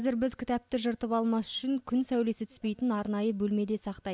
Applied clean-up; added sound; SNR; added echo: none; none; none; none.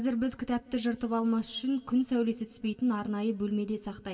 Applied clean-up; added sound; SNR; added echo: none; none; none; reverberation time 1.3 s.